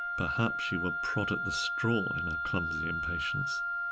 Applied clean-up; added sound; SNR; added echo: none; Wind instrument, woodwind instrument; -1 dB; none.